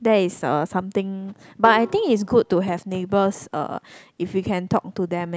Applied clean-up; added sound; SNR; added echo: none; Snare drum; 17 dB; none.